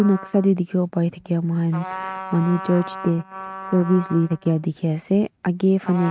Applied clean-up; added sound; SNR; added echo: neural mask model RNNoise.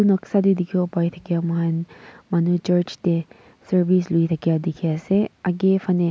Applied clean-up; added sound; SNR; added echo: none; none; none; none.